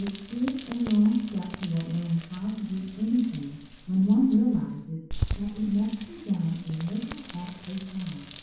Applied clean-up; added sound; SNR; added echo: none; Rain; 7 dB; reverberation time 0.9 s.